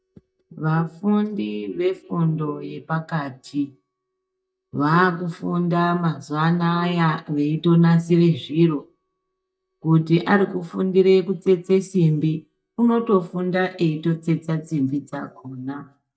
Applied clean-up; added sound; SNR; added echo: neural mask model DeepFilterNet 3.